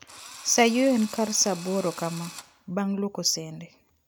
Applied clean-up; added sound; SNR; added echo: none; Drill; 16 dB; none.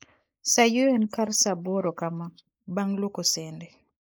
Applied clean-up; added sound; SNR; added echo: neural mask model Resemble Enhance denoiser.